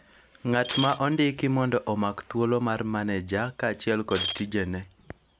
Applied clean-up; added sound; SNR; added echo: none; Shatter; 0 dB; none.